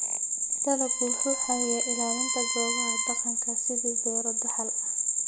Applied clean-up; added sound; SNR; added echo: none; Bowed string instrument; 11 dB; none.